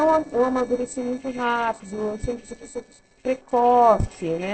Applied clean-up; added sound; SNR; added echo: neural separator model SepFormer DNS4.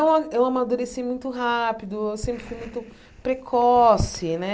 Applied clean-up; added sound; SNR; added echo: none; none; none; none.